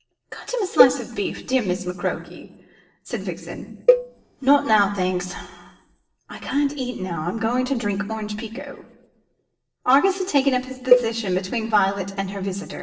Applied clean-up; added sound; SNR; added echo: neural separator model SepFormer DNS4.